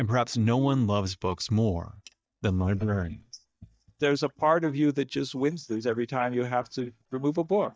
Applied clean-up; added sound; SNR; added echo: neural mask model DeepFilterNet 3.